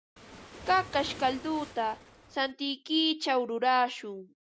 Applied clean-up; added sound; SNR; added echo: none; Waves, surf; 16 dB; none.